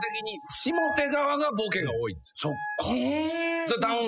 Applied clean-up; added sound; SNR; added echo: classical method spectral subtraction.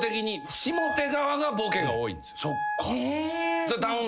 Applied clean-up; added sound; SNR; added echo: none; Wind instrument, woodwind instrument; 6 dB; none.